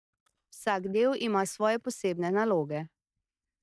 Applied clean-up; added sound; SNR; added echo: neural mask model DeepFilterNet 3.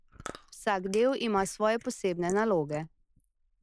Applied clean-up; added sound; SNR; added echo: neural mask model Resemble Enhance denoiser.